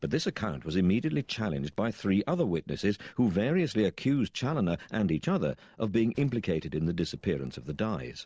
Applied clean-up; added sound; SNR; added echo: neural separator model SepFormer DNS4.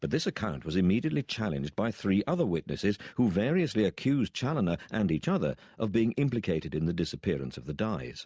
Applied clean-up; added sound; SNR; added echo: none; none; none; none.